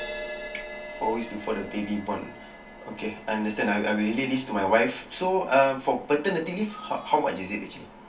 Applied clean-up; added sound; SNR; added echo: none; Crash cymbal; 16 dB; reverberation time 0.2 s.